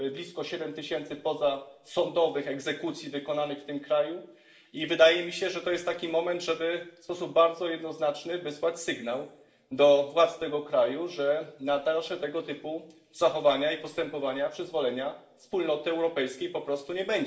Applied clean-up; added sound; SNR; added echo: none; none; none; reverberation time 0.7 s.